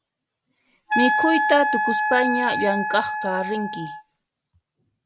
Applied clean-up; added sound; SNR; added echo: none; Wind instrument, woodwind instrument; -1 dB; none.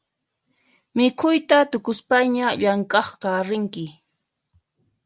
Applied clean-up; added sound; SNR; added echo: none; none; none; none.